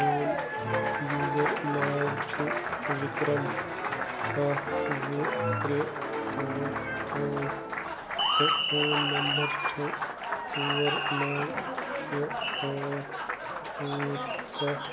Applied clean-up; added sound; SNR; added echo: none; Applause; -3 dB; none.